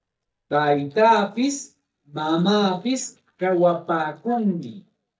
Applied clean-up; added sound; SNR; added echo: neural mask model DeepFilterNet 3.